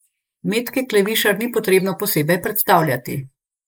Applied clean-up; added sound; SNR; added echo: neural mask model Resemble Enhance denoiser.